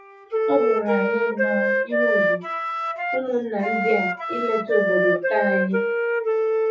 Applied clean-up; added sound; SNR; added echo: classical method WPE with log-MMSE.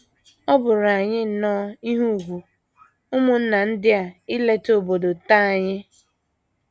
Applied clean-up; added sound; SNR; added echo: none; none; none; none.